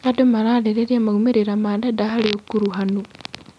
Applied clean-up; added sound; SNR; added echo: none; none; none; none.